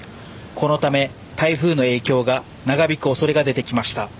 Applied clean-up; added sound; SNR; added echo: none; none; none; none.